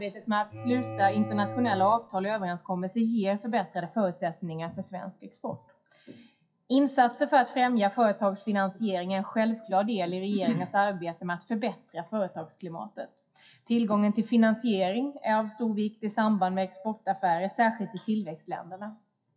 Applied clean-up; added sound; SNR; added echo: classical method WPE with log-MMSE.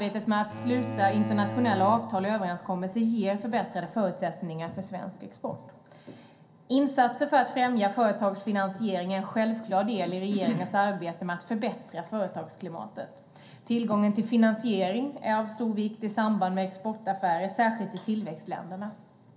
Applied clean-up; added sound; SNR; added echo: none; Bowed string instrument; 9 dB; reverberation time 0.3 s.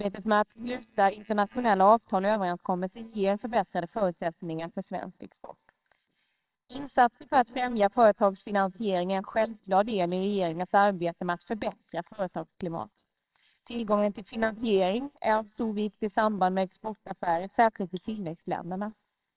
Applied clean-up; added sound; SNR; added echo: neural separator model SepFormer WHAMR!.